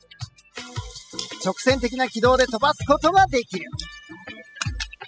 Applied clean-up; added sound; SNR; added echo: classical method spectral subtraction.